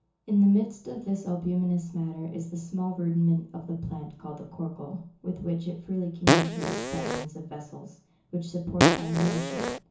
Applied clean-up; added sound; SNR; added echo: none; Fart; -4 dB; reverberation time 0.7 s.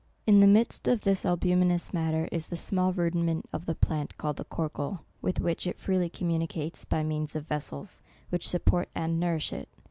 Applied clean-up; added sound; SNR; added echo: none; none; none; none.